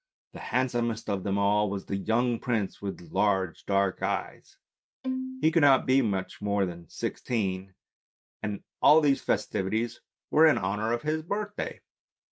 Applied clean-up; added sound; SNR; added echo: neural mask model RNNoise.